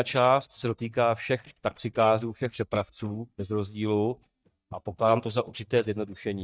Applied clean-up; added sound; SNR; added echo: neural mask model DeepFilterNet 3.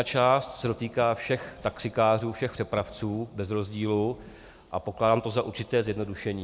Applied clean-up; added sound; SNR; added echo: none; none; none; none.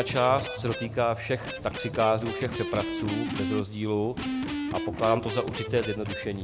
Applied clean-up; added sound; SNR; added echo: none; Electric guitar; 5 dB; none.